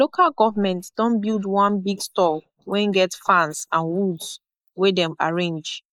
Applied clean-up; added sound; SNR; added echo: neural mask model Resemble Enhance denoiser.